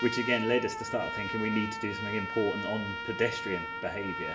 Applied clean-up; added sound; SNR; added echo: none; Trumpet; 5 dB; reverberation time 0.5 s.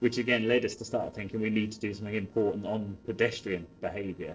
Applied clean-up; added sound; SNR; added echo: neural separator model SepFormer DNS4.